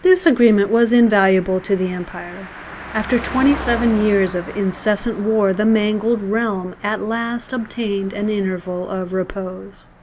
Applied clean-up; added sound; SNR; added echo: none; Car passing by; 16 dB; none.